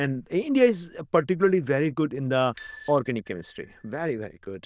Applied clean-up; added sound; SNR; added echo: neural diffusion model UNIVERSE++.